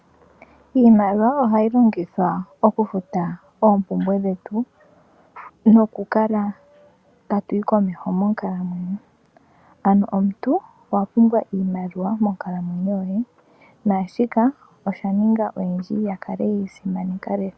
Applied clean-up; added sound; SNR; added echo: none; none; none; none.